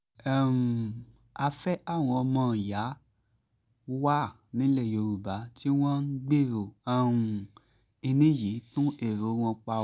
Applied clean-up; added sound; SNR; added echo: none; none; none; none.